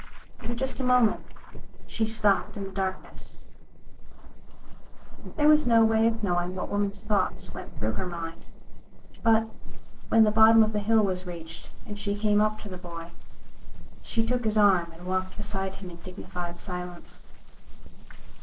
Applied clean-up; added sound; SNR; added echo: neural separator model SepFormer DNS4.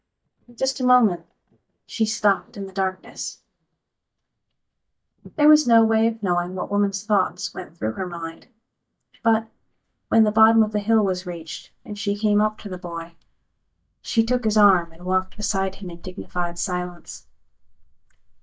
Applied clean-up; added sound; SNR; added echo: neural mask model DeepFilterNet 3.